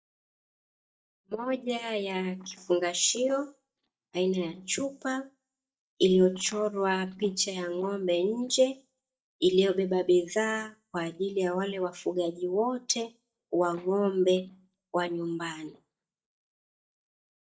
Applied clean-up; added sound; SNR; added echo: neural mask model DeepFilterNet 3.